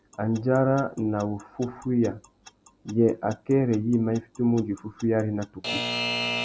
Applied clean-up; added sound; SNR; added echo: none; Alarm / Clock; 11 dB; none.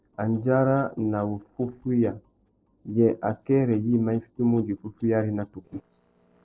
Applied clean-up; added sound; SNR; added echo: neural separator model SepFormer DNS4.